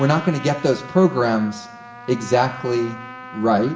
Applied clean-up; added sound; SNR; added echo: none; Trumpet; 16 dB; reverberation time 1.6 s.